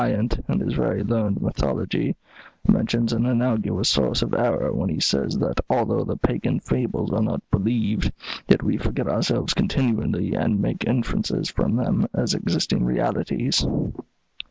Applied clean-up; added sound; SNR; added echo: none; none; none; none.